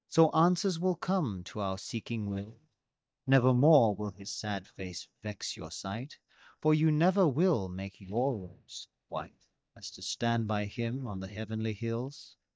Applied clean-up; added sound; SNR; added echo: neural mask model DeepFilterNet 3.